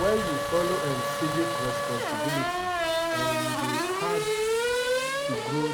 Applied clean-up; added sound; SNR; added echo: none; Race car, auto racing / Accelerating, revving, vroom; -4 dB; none.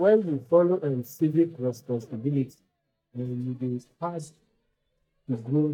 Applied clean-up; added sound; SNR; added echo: neural mask model DeepFilterNet 3.